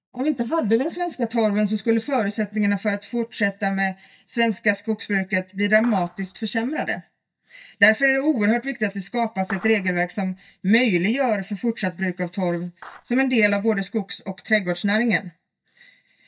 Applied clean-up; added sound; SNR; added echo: neural mask model DeepFilterNet 3.